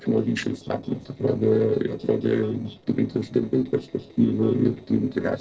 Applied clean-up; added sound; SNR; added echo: neural separator model SepFormer DNS4.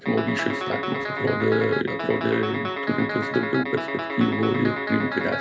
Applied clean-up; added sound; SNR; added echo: none; Guitar; 4 dB; reverberation time 0.3 s.